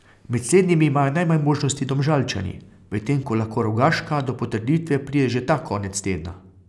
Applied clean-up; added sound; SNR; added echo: none; none; none; none.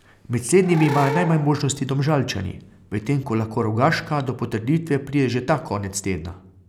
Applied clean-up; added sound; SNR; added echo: none; Animal / Brass instrument; 10 dB; none.